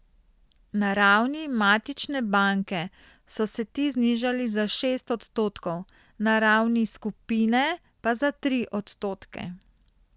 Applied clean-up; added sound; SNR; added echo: none; none; none; none.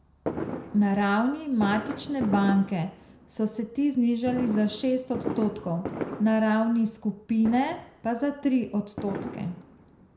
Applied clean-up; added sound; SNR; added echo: none; Fireworks; 11 dB; reverberation time 0.5 s.